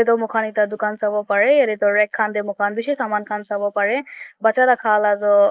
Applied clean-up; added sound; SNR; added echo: neural mask model Resemble Enhance denoiser.